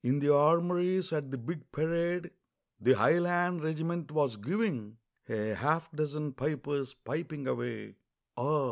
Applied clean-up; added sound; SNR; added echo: none; none; none; none.